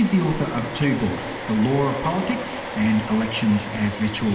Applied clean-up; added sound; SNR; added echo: none; Domestic sounds, home sounds; 10 dB; reverberation time 2.0 s.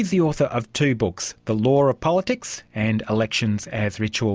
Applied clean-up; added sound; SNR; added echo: none; none; none; none.